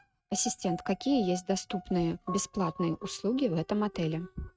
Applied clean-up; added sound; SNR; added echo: neural mask model RNNoise.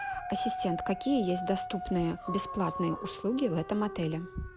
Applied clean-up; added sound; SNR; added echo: none; Dog; 7 dB; none.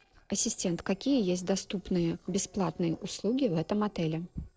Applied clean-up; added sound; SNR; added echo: neural separator model SepFormer DNS4.